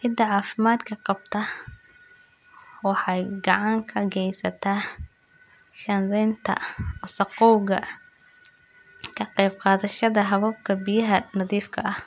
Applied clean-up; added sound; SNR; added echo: none; none; none; none.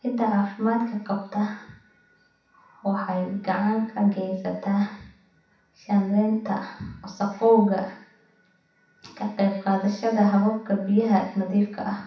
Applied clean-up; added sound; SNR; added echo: none; none; none; reverberation time 0.7 s.